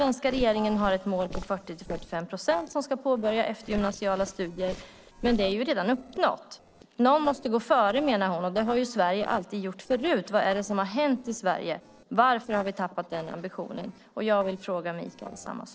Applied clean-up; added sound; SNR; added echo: neural separator model SepFormer DNS4.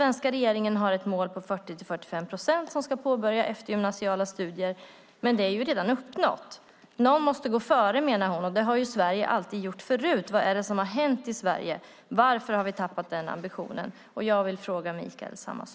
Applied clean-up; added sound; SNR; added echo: none; none; none; none.